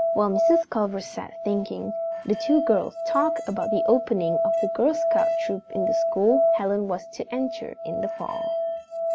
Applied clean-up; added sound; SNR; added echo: none; Musical instrument; 0 dB; none.